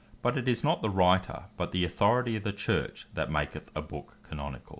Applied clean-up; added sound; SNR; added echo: none; none; none; none.